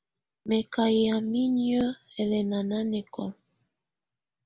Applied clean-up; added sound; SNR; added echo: none; none; none; none.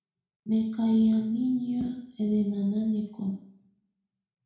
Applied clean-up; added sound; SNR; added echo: none; none; none; reverberation time 0.6 s.